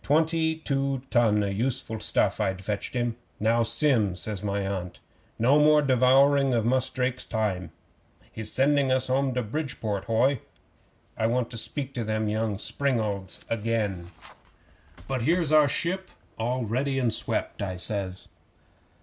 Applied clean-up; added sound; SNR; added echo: none; none; none; none.